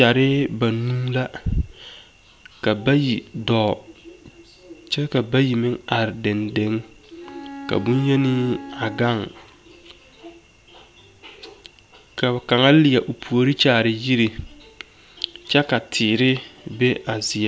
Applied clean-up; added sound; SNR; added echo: none; Bowed string instrument; 14 dB; none.